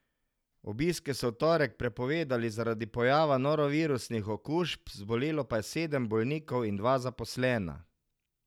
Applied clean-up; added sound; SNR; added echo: none; none; none; none.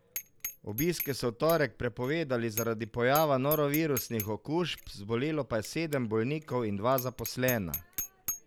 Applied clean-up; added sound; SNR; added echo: none; Bicycle bell; 11 dB; none.